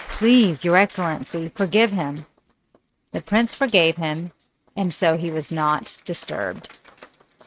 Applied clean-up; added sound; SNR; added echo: neural mask model RNNoise.